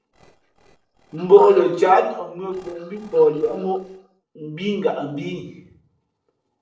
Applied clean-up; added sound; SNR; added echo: neural separator model SepFormer DNS4.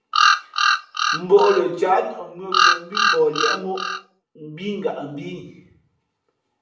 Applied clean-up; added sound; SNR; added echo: none; Bird vocalization, bird call, bird song; -3 dB; reverberation time 0.6 s.